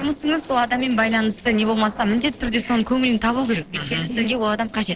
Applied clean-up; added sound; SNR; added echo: neural separator model SepFormer DNS4.